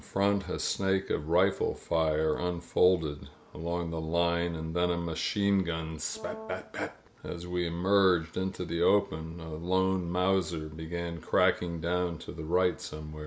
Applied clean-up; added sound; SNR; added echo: none; Brass instrument; 15 dB; none.